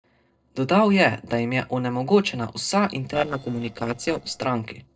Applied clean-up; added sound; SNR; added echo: neural separator model SepFormer DNS4.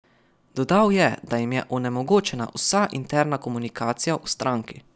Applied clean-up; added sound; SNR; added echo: none; none; none; none.